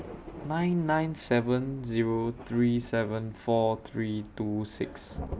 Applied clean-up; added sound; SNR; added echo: none; Thunder; 17 dB; none.